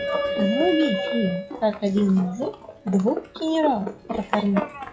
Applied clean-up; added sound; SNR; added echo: classical method log-MMSE.